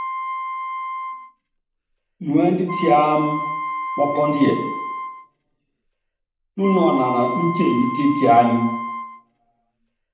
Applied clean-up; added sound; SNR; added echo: none; Wind instrument, woodwind instrument; 7 dB; reverberation time 0.8 s.